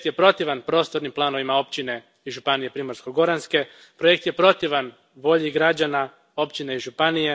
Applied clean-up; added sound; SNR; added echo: none; none; none; none.